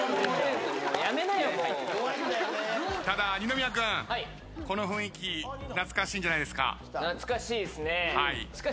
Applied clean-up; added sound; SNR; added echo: none; none; none; none.